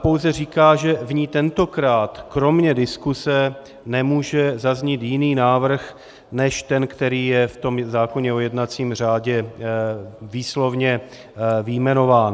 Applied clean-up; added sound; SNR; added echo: none; none; none; none.